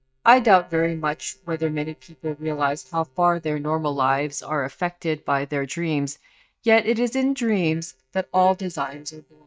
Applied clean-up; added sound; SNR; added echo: neural mask model DeepFilterNet 3.